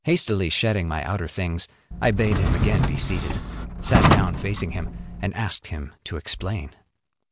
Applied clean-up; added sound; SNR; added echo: none; Drawer open or close; -2 dB; none.